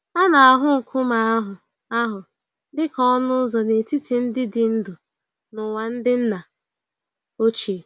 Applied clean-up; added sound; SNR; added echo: none; none; none; none.